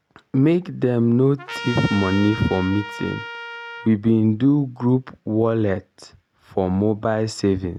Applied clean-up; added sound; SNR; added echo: none; Trumpet; 11 dB; none.